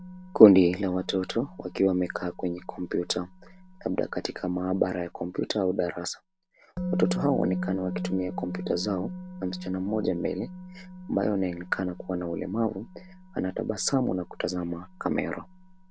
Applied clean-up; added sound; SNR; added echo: none; Musical instrument; 11 dB; none.